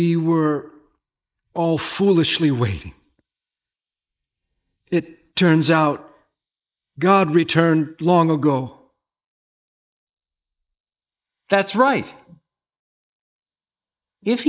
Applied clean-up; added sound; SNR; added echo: neural mask model Resemble Enhance denoiser.